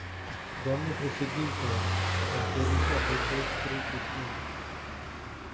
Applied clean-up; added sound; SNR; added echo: none; Car passing by / Engine; -5 dB; reverberation time 1.5 s.